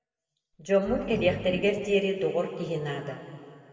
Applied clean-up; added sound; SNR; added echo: none; Growling; 13 dB; reverberation time 2.2 s.